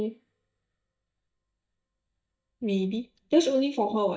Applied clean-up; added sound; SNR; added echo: neural mask model DeepFilterNet 3.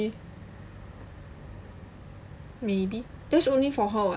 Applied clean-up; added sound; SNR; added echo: none; none; none; none.